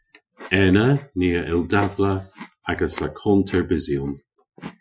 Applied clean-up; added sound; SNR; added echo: classical method Wiener filter.